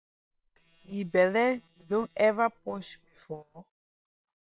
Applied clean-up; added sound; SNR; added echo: neural separator model SepFormer WHAM!.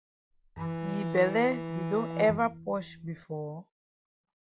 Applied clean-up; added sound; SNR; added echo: none; Bowed string instrument; 5 dB; none.